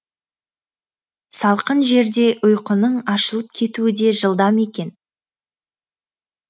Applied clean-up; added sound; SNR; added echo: none; none; none; none.